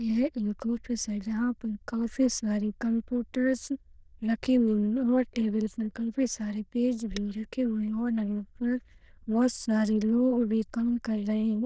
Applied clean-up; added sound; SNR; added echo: neural diffusion model UNIVERSE++.